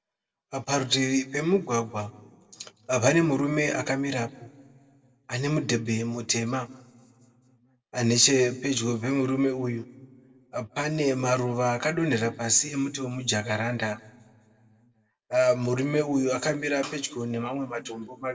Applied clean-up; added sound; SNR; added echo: none; none; none; reverberation time 0.8 s.